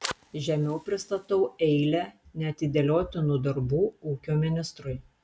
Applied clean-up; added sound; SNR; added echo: none; Fire; 19 dB; none.